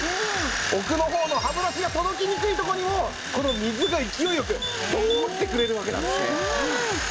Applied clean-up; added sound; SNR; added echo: none; Typing + Crowd; 11 dB; none.